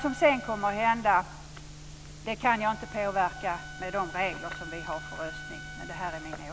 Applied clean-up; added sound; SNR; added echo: none; Wind instrument, woodwind instrument; 15 dB; none.